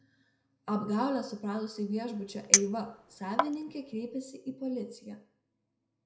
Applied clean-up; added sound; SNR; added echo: none; Chink, clink; -4 dB; reverberation time 0.5 s.